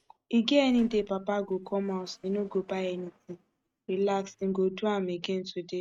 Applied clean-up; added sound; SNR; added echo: neural mask model RNNoise.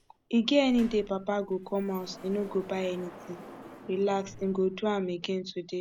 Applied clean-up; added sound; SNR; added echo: none; Sliding door; 19 dB; none.